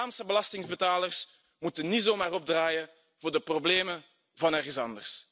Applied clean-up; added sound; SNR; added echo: none; none; none; none.